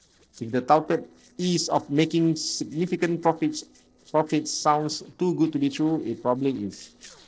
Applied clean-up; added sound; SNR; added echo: neural separator model SepFormer DNS4.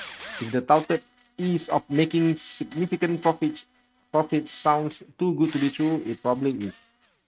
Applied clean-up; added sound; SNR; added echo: neural mask model RNNoise.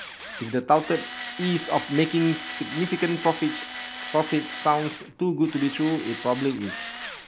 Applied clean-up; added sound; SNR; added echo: none; Tools; 10 dB; none.